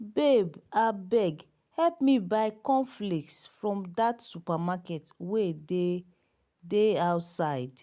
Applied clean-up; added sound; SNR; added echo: none; none; none; none.